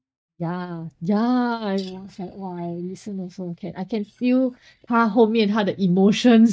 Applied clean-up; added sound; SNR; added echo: neural mask model DeepFilterNet 3.